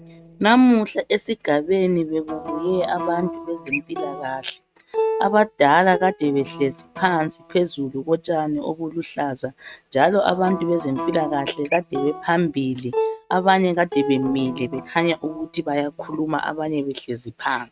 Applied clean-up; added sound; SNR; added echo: neural mask model RNNoise.